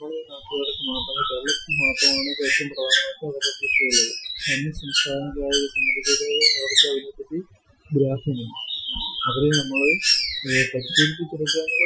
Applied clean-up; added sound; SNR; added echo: classical method Wiener filter.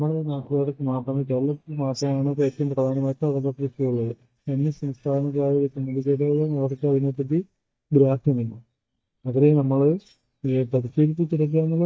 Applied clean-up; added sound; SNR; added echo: neural mask model DeepFilterNet 3.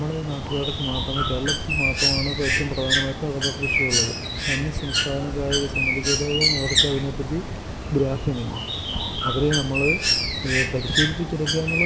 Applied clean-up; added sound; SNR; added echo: none; Bird; -1 dB; none.